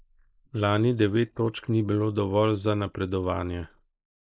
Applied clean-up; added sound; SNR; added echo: neural mask model Resemble Enhance denoiser.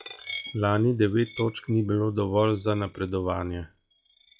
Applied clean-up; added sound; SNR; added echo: classical method log-MMSE.